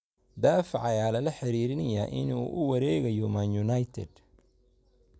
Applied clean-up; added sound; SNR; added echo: none; none; none; none.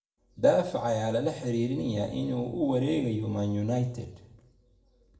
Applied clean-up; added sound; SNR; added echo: none; none; none; reverberation time 0.7 s.